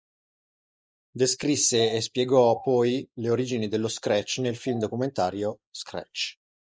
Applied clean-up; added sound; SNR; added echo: neural mask model Resemble Enhance denoiser.